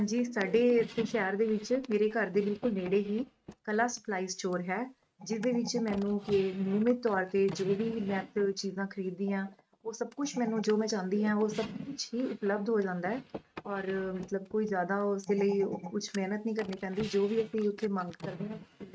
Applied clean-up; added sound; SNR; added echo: neural mask model RNNoise.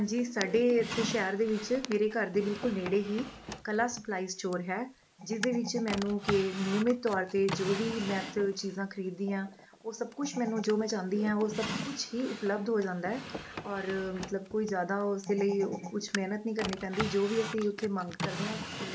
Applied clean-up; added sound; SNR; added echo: none; Drawer open or close; 10 dB; none.